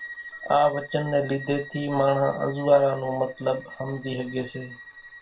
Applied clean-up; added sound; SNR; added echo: none; Bowed string instrument; 16 dB; reverberation time 0.2 s.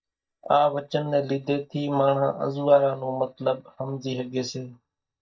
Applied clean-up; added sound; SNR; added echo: neural mask model DeepFilterNet 3.